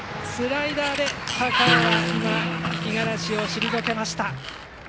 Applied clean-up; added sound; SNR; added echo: none; Acoustic guitar + Sliding door; -1 dB; none.